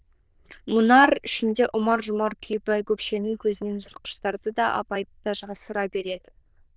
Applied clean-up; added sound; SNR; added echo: neural diffusion model UNIVERSE++.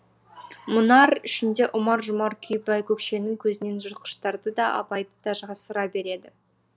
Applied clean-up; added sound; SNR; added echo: none; none; none; none.